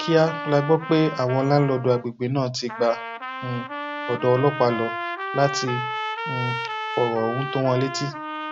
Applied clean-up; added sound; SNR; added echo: none; Trumpet; 8 dB; none.